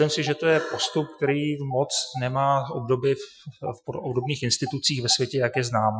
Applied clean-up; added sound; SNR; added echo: classical method Wiener filter.